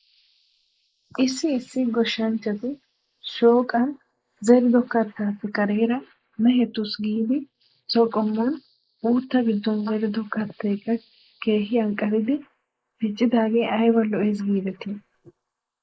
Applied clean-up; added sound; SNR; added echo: neural mask model Resemble Enhance denoiser.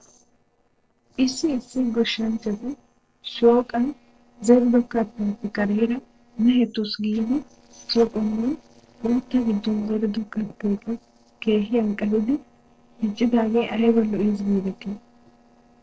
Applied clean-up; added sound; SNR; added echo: neural separator model SepFormer DNS4.